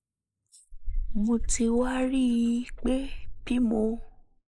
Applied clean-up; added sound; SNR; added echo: neural mask model Resemble Enhance denoiser.